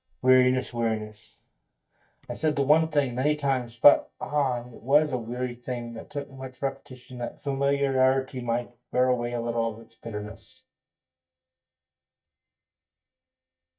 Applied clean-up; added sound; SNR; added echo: neural mask model DeepFilterNet 3.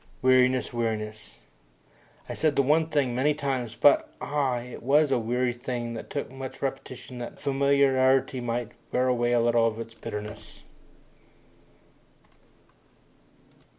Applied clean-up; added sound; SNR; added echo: none; none; none; none.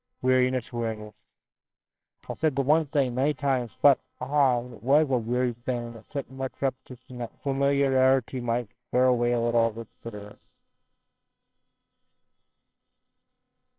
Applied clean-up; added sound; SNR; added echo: neural separator model SepFormer WHAMR!.